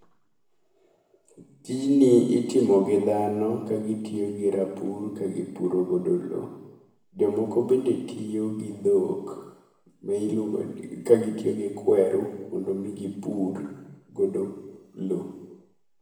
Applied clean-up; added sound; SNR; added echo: none; none; none; reverberation time 1.0 s.